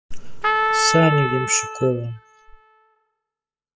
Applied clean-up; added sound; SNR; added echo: classical method spectral subtraction.